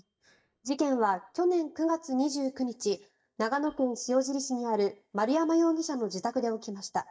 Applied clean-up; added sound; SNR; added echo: neural mask model DeepFilterNet 3.